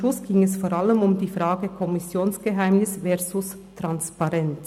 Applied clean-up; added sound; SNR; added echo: none; none; none; none.